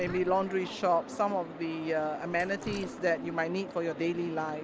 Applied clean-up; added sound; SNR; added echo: none; Bass guitar + Drip; 19 dB; none.